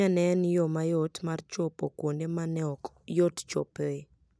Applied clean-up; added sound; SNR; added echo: none; none; none; none.